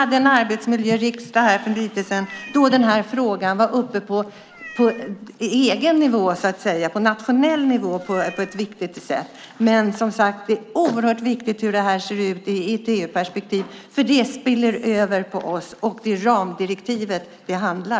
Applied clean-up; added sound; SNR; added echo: none; Meow; 20 dB; none.